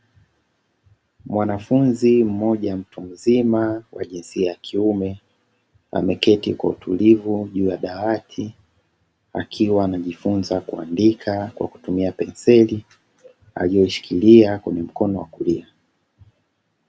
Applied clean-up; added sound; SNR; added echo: none; none; none; none.